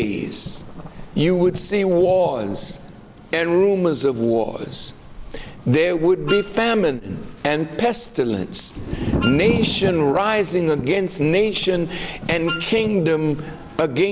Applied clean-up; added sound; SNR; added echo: none; Wind instrument, woodwind instrument + Thunder; 11 dB; none.